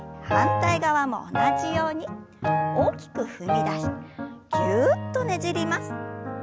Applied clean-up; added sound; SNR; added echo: none; none; none; none.